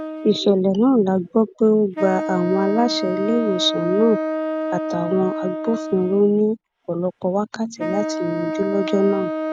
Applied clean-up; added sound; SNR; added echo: none; Wind instrument, woodwind instrument; 6 dB; none.